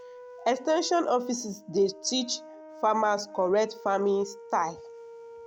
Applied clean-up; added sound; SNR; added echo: none; Brass instrument; 17 dB; none.